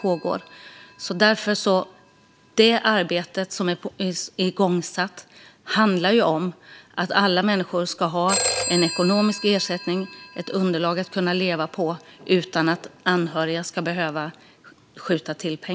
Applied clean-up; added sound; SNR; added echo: none; Telephone; 12 dB; none.